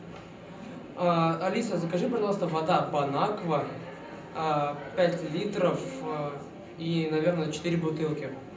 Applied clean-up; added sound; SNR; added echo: none; none; none; reverberation time 0.6 s.